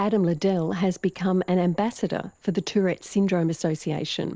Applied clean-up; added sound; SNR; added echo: neural separator model SepFormer DNS4.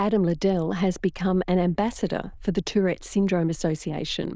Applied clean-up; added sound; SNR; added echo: neural diffusion model UNIVERSE++.